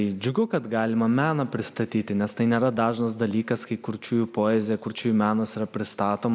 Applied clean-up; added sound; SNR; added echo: none; none; none; none.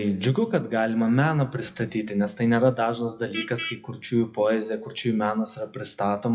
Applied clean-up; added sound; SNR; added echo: classical method WPE with log-MMSE.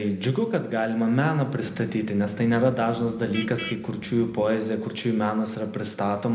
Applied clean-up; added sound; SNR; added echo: none; Vehicle horn, car horn, honking; 13 dB; reverberation time 0.7 s.